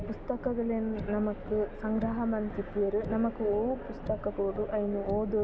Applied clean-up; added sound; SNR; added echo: none; Car; 11 dB; none.